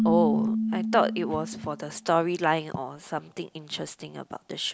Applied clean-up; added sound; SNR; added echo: none; Keyboard (musical); 2 dB; none.